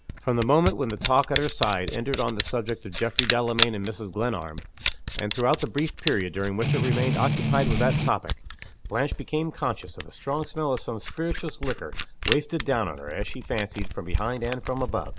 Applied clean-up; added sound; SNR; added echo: none; Strum + Camera; 3 dB; none.